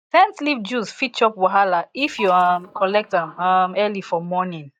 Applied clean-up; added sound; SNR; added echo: neural mask model DeepFilterNet 3.